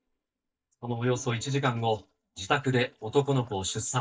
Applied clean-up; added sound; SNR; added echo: neural mask model DeepFilterNet 3.